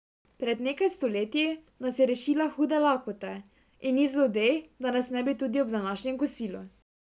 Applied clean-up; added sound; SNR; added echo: none; none; none; none.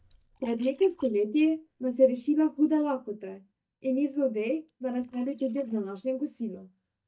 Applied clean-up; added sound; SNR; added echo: neural mask model DeepFilterNet 3.